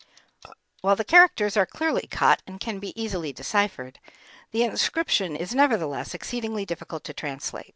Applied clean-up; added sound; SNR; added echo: none; none; none; none.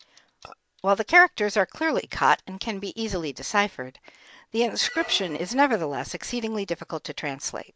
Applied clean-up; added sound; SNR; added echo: none; Squeak; 18 dB; none.